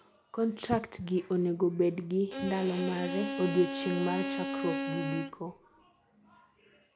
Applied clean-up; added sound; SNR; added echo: none; Bowed string instrument; 4 dB; none.